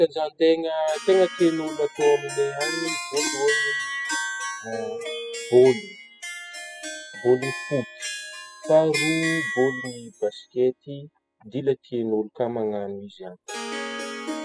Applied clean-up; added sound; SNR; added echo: classical method spectral subtraction.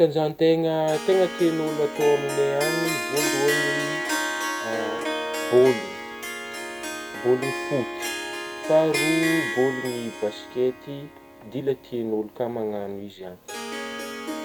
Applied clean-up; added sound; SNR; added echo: none; Harp; 5 dB; none.